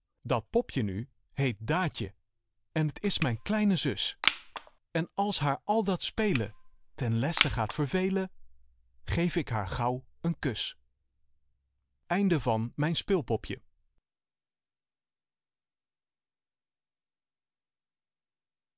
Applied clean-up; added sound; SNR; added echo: none; Crushing; 3 dB; none.